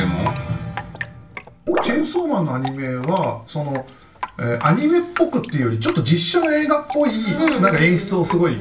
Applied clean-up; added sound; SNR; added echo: none; Drip; 14 dB; reverberation time 0.3 s.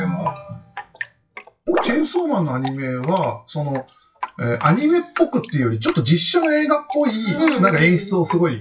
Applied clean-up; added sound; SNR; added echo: classical method WPE with log-MMSE.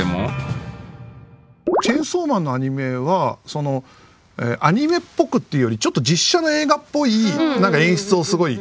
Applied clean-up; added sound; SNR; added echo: none; none; none; none.